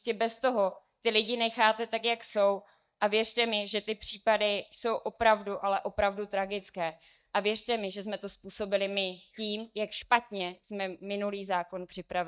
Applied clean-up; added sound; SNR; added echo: neural mask model DeepFilterNet 3.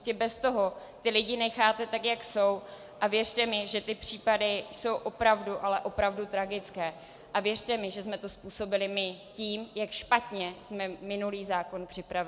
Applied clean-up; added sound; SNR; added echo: none; none; none; none.